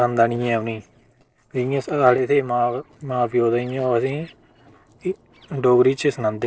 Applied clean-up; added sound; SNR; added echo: neural separator model SepFormer DNS4.